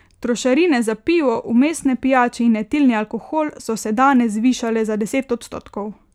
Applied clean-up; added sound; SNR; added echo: none; none; none; none.